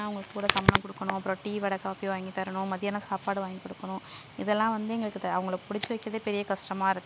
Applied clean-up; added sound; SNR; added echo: none; none; none; none.